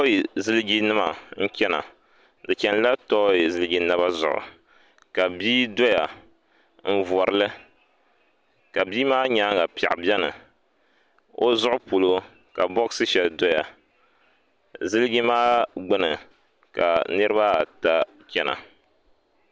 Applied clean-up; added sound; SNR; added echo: none; none; none; none.